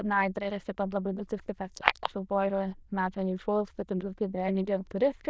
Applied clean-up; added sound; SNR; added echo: neural diffusion model UNIVERSE++.